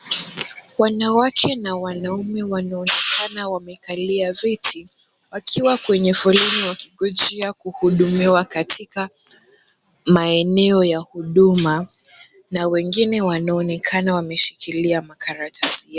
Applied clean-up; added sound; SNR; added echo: none; none; none; none.